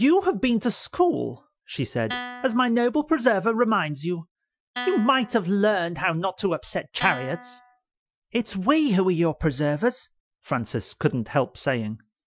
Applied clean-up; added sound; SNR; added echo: classical method Wiener filter.